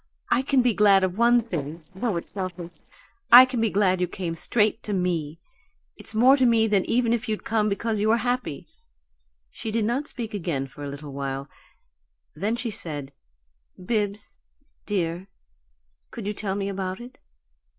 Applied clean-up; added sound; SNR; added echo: neural separator model SepFormer DNS4.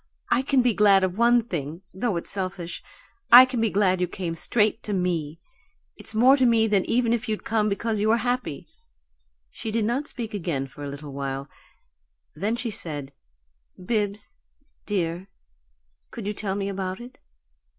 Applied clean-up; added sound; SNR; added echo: none; none; none; none.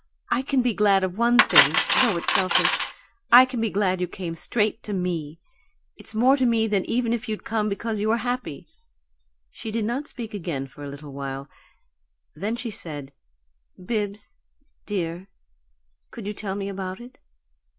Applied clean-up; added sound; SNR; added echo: none; Cutlery, silverware; -1 dB; none.